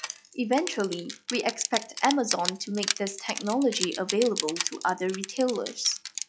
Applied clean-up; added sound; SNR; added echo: classical method log-MMSE.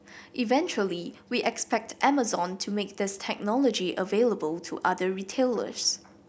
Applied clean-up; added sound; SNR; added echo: none; none; none; none.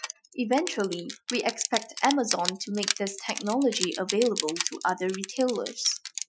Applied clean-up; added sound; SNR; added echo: classical method Wiener filter.